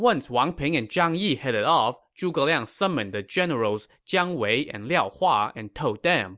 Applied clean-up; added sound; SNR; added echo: none; none; none; none.